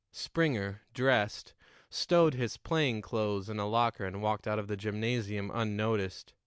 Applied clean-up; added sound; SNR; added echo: none; none; none; none.